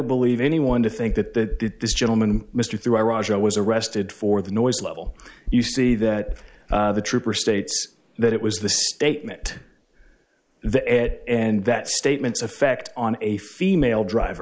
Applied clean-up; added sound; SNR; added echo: neural mask model Resemble Enhance denoiser.